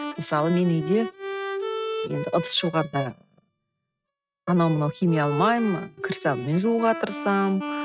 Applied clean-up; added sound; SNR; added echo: neural mask model RNNoise.